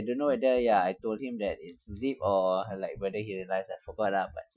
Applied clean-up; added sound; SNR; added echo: classical method Wiener filter.